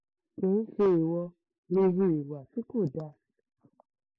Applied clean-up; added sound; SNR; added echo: neural mask model Resemble Enhance denoiser.